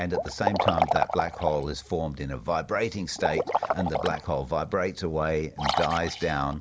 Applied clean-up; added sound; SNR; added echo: none; Liquid; 2 dB; none.